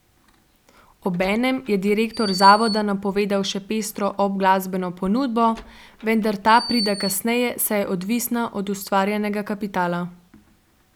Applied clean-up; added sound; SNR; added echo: none; Door; 14 dB; none.